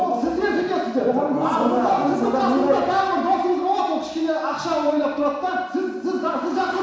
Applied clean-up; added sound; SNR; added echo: none; none; none; reverberation time 1.1 s.